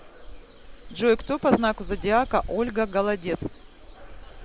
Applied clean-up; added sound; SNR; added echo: none; Wind; 13 dB; none.